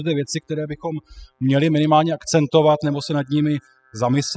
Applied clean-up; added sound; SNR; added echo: classical method spectral subtraction.